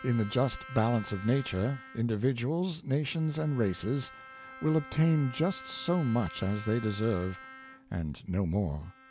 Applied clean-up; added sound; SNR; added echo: none; Bowed string instrument; 17 dB; none.